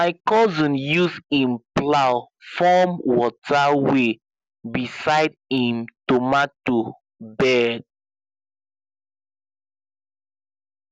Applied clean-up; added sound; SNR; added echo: none; none; none; none.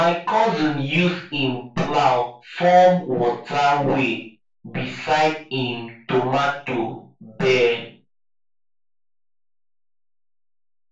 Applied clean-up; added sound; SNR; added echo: none; none; none; reverberation time 0.3 s.